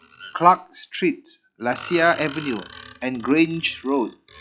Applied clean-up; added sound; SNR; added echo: classical method log-MMSE.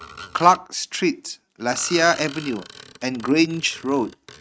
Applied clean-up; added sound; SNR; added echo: neural mask model RNNoise.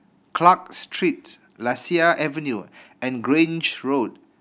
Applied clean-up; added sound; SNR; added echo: none; none; none; none.